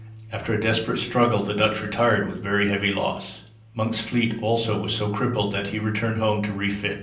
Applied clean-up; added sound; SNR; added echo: none; Bass guitar; 16 dB; reverberation time 0.6 s.